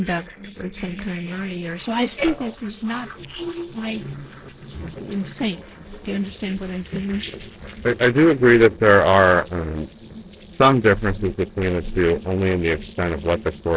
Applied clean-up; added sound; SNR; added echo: neural separator model SepFormer DNS4.